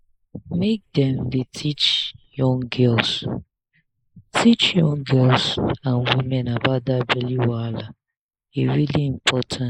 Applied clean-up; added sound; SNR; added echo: neural mask model Resemble Enhance denoiser.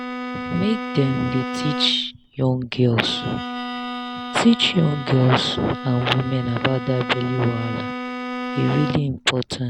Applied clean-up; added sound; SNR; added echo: none; Bowed string instrument; 8 dB; none.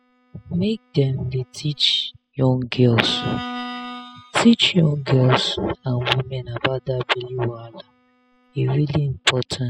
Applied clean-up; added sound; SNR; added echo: classical method spectral subtraction.